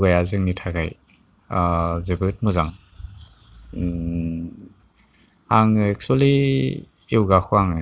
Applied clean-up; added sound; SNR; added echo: none; none; none; none.